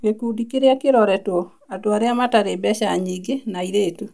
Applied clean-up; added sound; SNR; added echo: none; none; none; none.